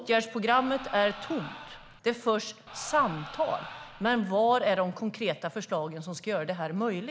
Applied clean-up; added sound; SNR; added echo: none; Crowd; 14 dB; none.